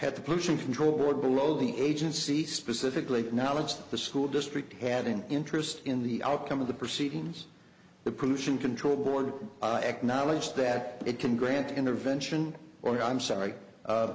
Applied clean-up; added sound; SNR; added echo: none; none; none; none.